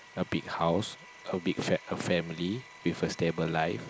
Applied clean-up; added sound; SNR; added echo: none; Domestic sounds, home sounds; 19 dB; none.